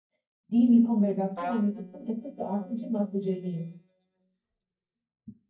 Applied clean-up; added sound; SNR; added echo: neural mask model DeepFilterNet 3.